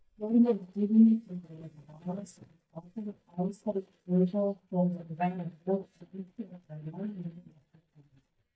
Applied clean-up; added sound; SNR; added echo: neural mask model DeepFilterNet 3.